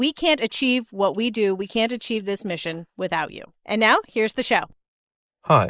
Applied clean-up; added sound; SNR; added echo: neural mask model Resemble Enhance denoiser.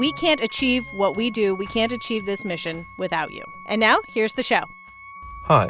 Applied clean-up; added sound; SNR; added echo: none; Wind instrument, woodwind instrument; 16 dB; none.